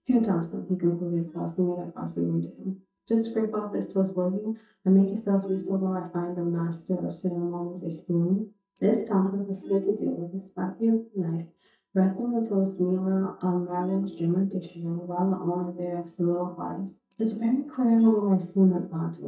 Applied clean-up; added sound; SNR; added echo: neural mask model DeepFilterNet 3.